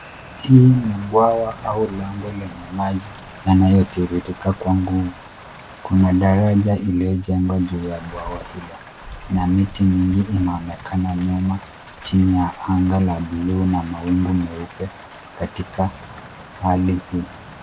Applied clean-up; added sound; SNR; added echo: none; Rain; 19 dB; none.